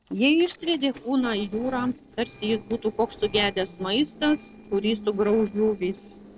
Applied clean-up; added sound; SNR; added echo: neural separator model SepFormer DNS4.